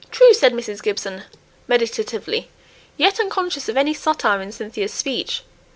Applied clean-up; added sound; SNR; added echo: none; none; none; none.